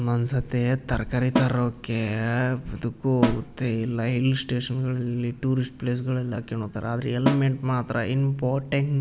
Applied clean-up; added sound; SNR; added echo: none; Snare drum; 7 dB; none.